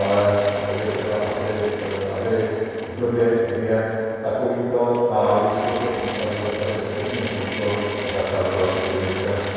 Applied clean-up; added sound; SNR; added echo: none; Drill / Mechanisms; 10 dB; reverberation time 2.2 s.